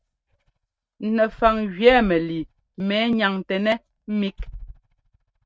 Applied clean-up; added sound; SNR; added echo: neural mask model RNNoise.